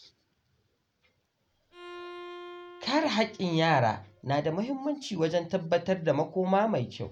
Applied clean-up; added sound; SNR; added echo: none; Bowed string instrument; 18 dB; none.